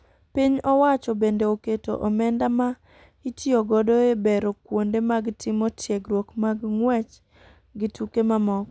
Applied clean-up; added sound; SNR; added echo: none; none; none; none.